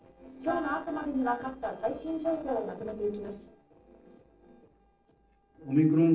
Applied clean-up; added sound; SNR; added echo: neural separator model SepFormer DNS4.